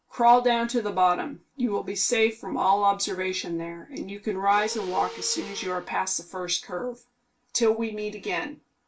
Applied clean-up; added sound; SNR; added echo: none; Mechanisms; 17 dB; reverberation time 0.2 s.